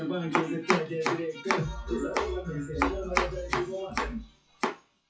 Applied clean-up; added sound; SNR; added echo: classical method WPE with log-MMSE.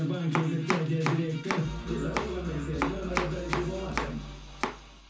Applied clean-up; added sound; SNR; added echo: none; Domestic sounds, home sounds; 5 dB; reverberation time 0.9 s.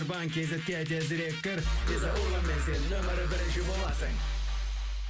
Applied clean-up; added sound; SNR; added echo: none; none; none; none.